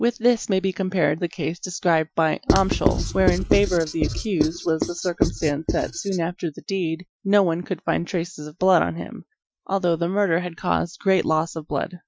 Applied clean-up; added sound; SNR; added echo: classical method Wiener filter.